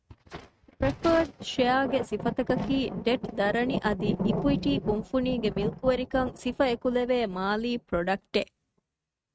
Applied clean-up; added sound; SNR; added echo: neural mask model RNNoise.